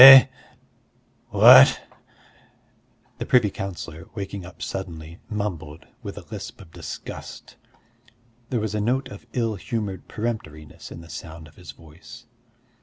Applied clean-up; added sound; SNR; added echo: none; none; none; none.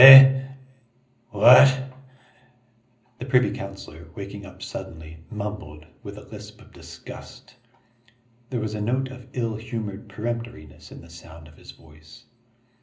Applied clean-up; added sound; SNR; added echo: none; none; none; reverberation time 0.5 s.